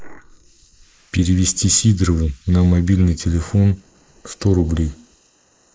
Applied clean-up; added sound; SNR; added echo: neural mask model Resemble Enhance denoiser.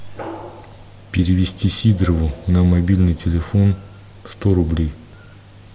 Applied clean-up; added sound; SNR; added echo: none; none; none; none.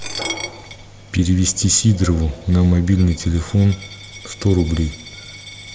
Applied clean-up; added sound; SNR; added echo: none; Coin (dropping); 18 dB; none.